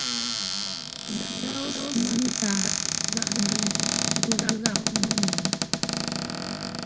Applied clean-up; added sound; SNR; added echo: none; Cupboard open or close; -3 dB; reverberation time 1.2 s.